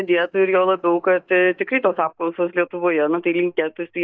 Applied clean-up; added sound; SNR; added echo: neural mask model DeepFilterNet 3.